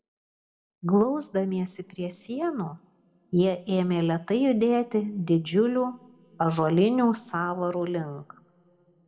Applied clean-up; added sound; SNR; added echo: none; none; none; reverberation time 1.8 s.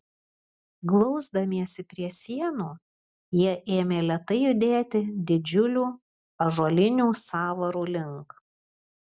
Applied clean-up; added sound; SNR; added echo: none; none; none; none.